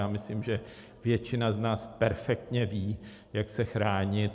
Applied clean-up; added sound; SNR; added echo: none; none; none; none.